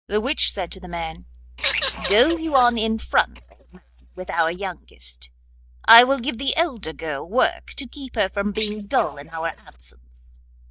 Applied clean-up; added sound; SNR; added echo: neural mask model DeepFilterNet 3.